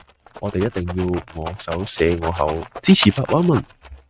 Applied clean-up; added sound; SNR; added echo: neural mask model RNNoise.